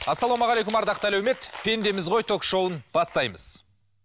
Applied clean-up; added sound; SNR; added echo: none; none; none; none.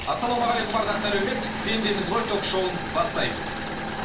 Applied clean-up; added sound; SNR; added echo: none; Engine / Mechanisms; 4 dB; reverberation time 0.4 s.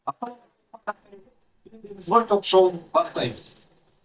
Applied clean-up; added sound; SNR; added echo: neural mask model DeepFilterNet 3.